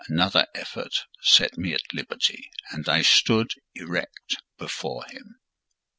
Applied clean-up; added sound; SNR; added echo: none; none; none; none.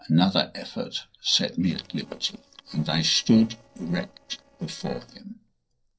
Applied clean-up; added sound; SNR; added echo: neural separator model SepFormer DNS4.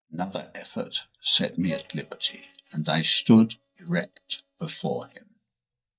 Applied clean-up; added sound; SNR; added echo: neural mask model DeepFilterNet 3.